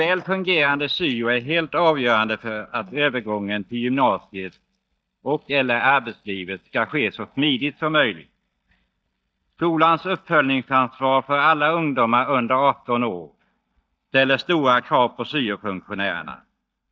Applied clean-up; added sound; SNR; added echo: neural mask model DeepFilterNet 3.